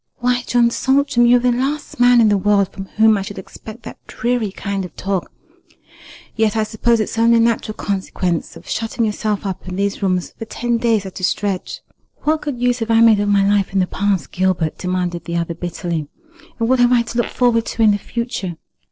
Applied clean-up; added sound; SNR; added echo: neural separator model SepFormer DNS4.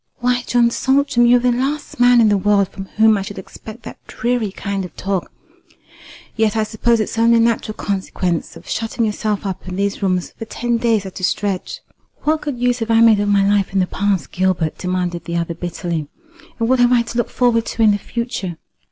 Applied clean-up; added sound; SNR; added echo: none; none; none; none.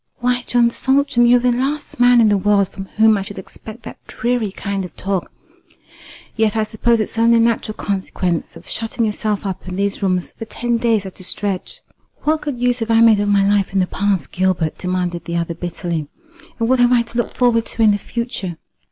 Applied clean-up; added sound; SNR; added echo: neural mask model Resemble Enhance denoiser.